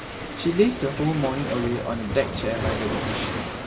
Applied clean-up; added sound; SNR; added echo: none; Waves, surf; 4 dB; reverberation time 0.2 s.